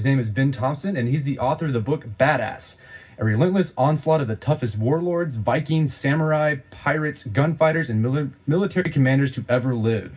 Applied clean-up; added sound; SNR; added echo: none; none; none; reverberation time 0.4 s.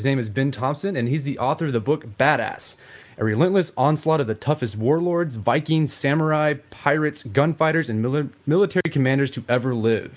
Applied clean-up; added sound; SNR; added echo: none; none; none; none.